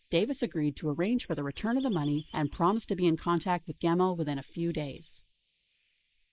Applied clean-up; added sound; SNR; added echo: neural mask model Resemble Enhance denoiser.